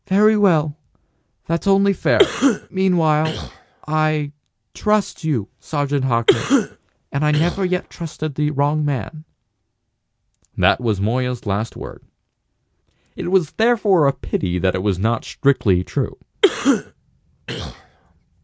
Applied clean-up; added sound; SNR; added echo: none; Cough; 2 dB; none.